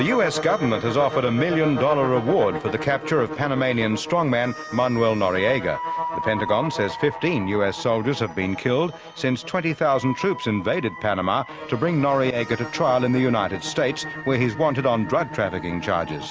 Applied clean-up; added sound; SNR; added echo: none; none; none; none.